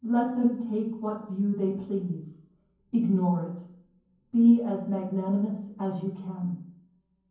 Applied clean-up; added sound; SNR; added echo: none; none; none; reverberation time 0.9 s.